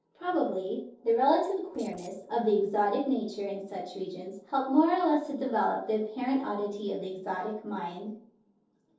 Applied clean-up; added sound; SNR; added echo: neural separator model SepFormer DNS4.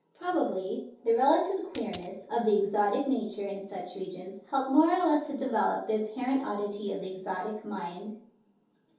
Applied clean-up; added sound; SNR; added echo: none; Coin (dropping); 13 dB; reverberation time 0.6 s.